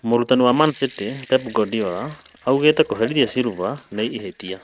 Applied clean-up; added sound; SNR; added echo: neural mask model RNNoise.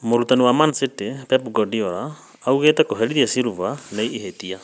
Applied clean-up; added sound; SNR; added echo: none; none; none; none.